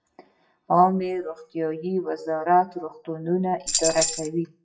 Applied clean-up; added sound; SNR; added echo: classical method WPE with log-MMSE.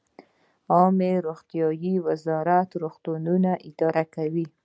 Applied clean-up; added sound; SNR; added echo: none; none; none; none.